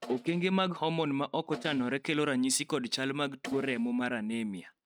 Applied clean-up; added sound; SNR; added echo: neural mask model RNNoise.